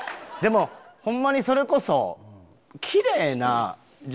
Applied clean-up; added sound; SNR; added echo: none; none; none; none.